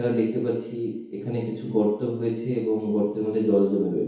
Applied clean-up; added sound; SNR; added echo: none; none; none; reverberation time 2.2 s.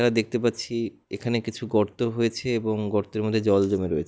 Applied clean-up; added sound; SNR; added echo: none; none; none; none.